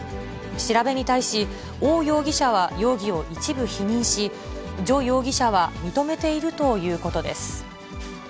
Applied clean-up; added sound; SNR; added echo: none; none; none; none.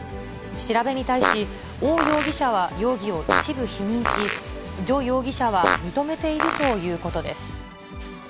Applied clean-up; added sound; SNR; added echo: none; Fart; 3 dB; none.